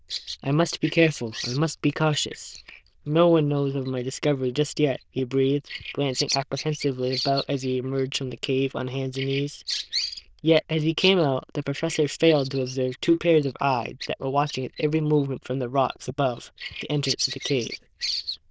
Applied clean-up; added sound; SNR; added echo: neural diffusion model UNIVERSE++.